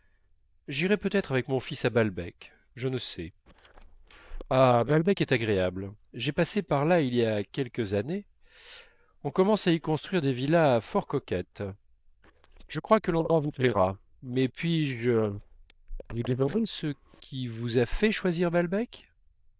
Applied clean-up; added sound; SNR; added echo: neural diffusion model UNIVERSE++.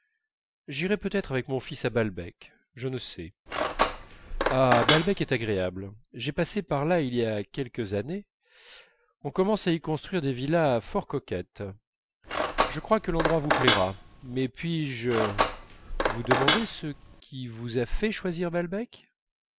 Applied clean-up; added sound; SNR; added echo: none; Cutlery, silverware; -1 dB; none.